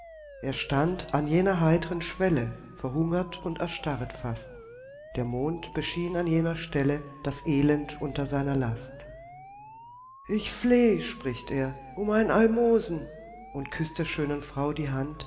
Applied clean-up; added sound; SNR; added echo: none; Siren; 20 dB; reverberation time 2.9 s.